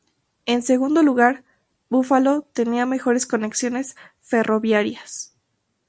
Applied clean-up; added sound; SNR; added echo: none; none; none; none.